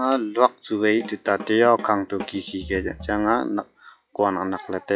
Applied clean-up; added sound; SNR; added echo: classical method log-MMSE.